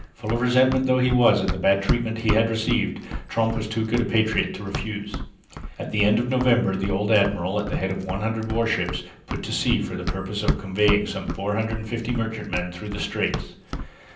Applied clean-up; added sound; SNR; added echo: none; Run; 7 dB; reverberation time 0.6 s.